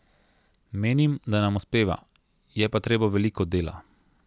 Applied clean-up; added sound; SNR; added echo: none; none; none; none.